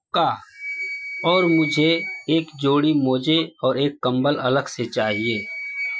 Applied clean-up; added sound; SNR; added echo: classical method Wiener filter.